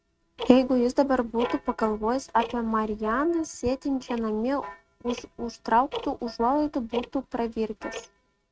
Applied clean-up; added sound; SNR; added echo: neural mask model RNNoise.